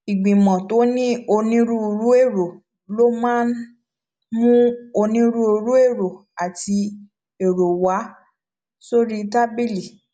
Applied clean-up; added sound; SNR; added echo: none; none; none; none.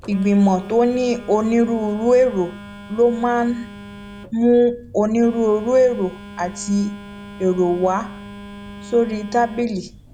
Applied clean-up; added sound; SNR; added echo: none; Telephone; 17 dB; none.